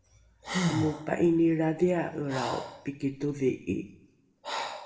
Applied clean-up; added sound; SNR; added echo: none; Breathing; 8 dB; reverberation time 0.6 s.